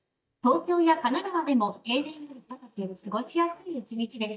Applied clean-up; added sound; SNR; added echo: neural mask model DeepFilterNet 3.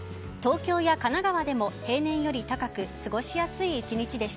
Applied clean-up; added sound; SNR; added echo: none; none; none; none.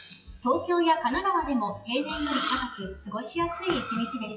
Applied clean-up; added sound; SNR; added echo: classical method WPE with log-MMSE.